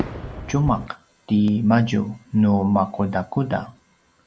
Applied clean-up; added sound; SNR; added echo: none; Fireworks; 15 dB; none.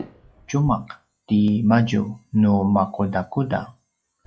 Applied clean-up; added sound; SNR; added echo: classical method log-MMSE.